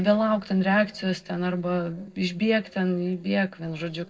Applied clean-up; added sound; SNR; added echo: neural separator model SepFormer DNS4.